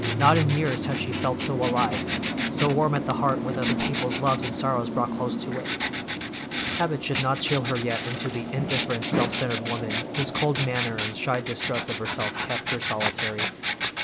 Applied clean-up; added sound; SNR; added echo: none; Writing; -1 dB; none.